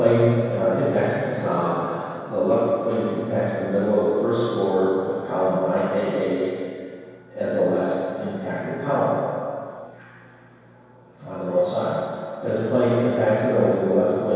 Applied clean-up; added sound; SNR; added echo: none; none; none; reverberation time 2.2 s.